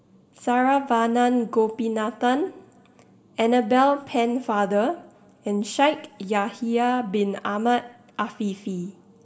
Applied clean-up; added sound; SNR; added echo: none; none; none; reverberation time 0.9 s.